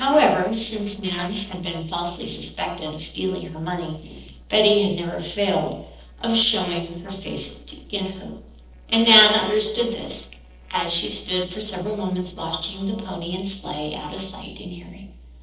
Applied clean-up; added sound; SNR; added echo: neural separator model SepFormer DNS4.